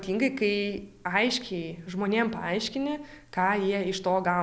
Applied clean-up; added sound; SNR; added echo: none; none; none; none.